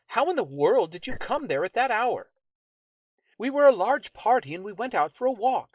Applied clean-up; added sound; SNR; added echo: neural mask model Resemble Enhance denoiser.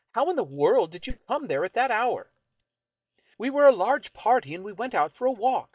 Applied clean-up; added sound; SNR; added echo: neural mask model DeepFilterNet 3.